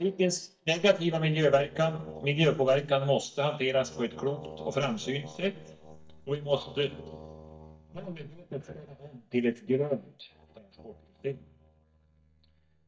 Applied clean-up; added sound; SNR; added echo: neural mask model DeepFilterNet 3.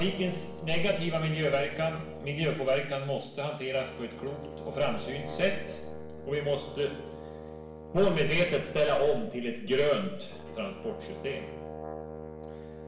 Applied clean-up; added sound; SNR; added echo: none; Brass instrument; 12 dB; reverberation time 0.9 s.